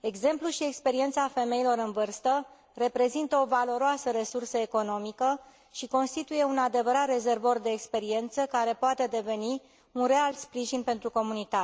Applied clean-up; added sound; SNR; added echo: none; none; none; none.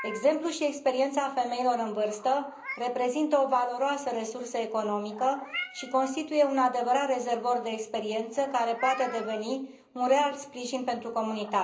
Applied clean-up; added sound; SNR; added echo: none; Meow; 17 dB; reverberation time 0.5 s.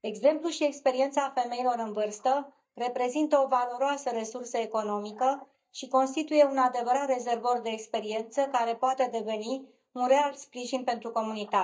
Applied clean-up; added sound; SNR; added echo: neural mask model DeepFilterNet 3.